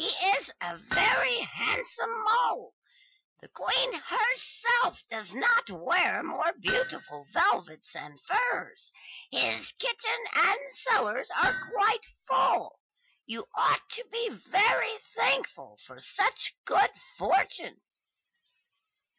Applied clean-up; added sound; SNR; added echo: classical method Wiener filter.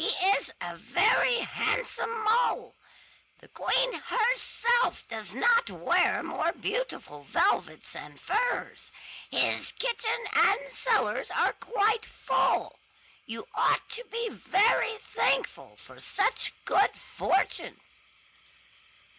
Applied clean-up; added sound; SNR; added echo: none; none; none; none.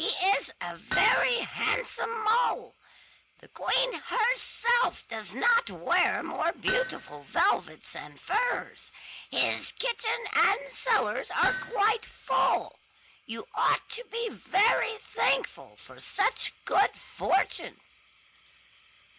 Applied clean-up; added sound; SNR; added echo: none; Hammer; 8 dB; none.